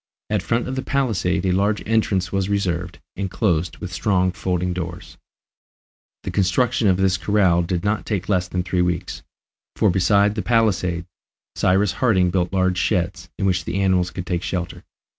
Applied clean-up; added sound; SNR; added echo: none; none; none; none.